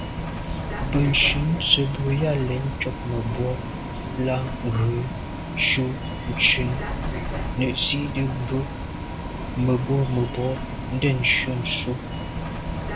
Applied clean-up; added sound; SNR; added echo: none; Bus; 4 dB; none.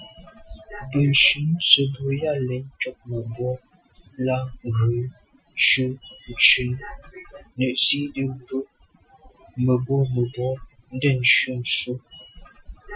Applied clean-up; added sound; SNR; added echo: classical method Wiener filter.